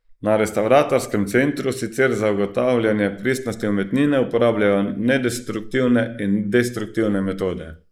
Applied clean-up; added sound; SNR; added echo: neural mask model Resemble Enhance denoiser.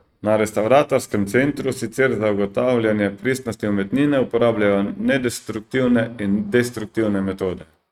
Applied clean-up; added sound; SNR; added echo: neural mask model RNNoise.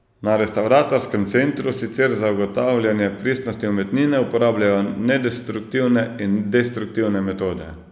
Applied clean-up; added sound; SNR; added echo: none; none; none; none.